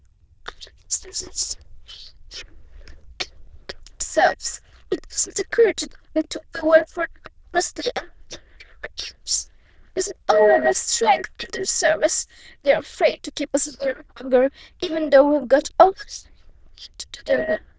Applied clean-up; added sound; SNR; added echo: neural diffusion model UNIVERSE++.